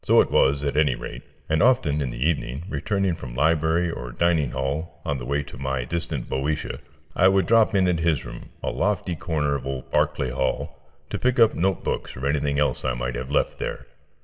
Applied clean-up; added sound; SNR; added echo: none; none; none; reverberation time 0.7 s.